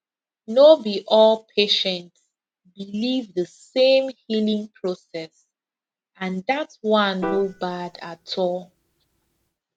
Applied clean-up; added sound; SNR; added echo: none; Piano; 13 dB; none.